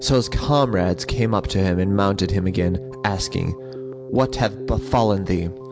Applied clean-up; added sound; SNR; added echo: none; Keyboard (musical); 12 dB; none.